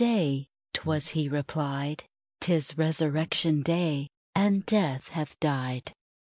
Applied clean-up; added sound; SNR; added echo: neural mask model Resemble Enhance denoiser.